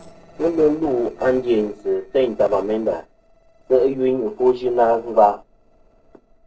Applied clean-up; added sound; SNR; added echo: neural separator model SepFormer DNS4.